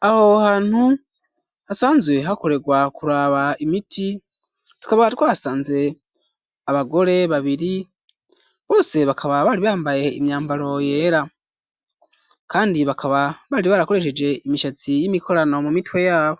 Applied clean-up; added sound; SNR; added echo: none; none; none; none.